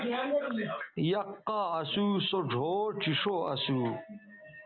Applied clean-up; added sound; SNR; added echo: none; none; none; none.